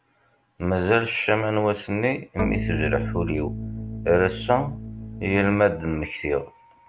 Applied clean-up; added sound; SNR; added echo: none; Organ; 5 dB; none.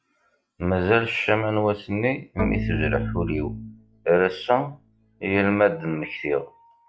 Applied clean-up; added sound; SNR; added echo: classical method log-MMSE.